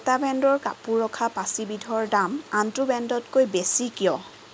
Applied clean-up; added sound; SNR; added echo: none; none; none; none.